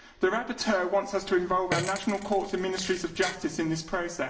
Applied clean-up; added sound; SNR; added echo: none; Fart; 10 dB; reverberation time 0.9 s.